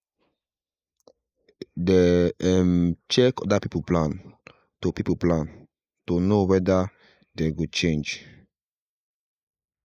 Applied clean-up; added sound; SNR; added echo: neural mask model Resemble Enhance denoiser.